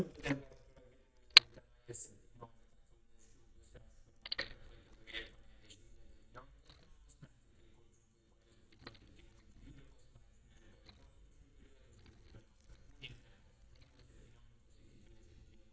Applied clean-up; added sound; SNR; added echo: neural mask model DeepFilterNet 3.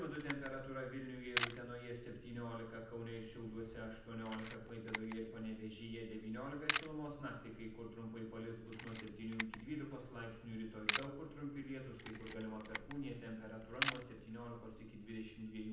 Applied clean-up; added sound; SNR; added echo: none; Camera; -2 dB; reverberation time 0.8 s.